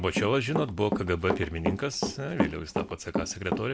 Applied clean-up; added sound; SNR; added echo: none; Run; 2 dB; none.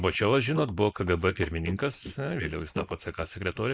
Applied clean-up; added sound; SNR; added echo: neural mask model Resemble Enhance denoiser.